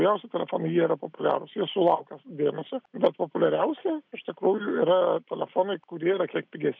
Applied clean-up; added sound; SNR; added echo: none; none; none; none.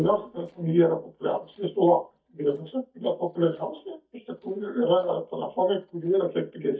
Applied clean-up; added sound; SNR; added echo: neural mask model DeepFilterNet 3.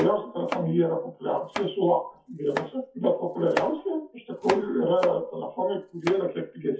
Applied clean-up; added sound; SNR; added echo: classical method WPE with log-MMSE.